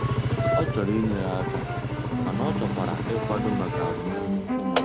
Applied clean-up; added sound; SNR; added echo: none; Engine; -4 dB; none.